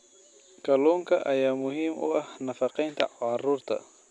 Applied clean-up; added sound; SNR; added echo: none; none; none; none.